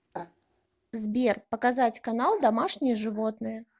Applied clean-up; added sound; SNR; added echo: none; none; none; none.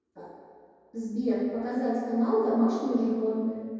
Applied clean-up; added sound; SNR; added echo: none; none; none; reverberation time 2.2 s.